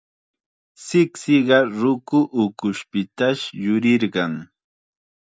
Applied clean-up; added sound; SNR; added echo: none; none; none; none.